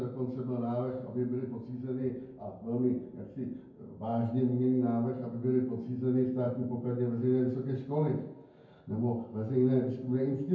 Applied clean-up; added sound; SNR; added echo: none; none; none; reverberation time 0.9 s.